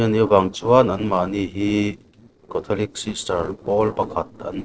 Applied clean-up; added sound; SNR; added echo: neural separator model SepFormer DNS4.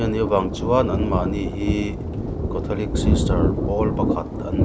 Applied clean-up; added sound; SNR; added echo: none; Thunder; -2 dB; none.